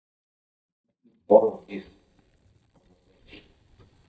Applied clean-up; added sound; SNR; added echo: neural mask model DeepFilterNet 3.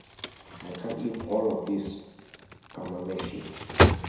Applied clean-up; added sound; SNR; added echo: none; Crumpling, crinkling; -4 dB; reverberation time 1.0 s.